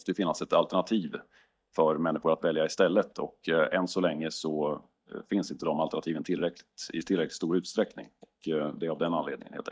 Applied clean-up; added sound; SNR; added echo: neural mask model DeepFilterNet 3.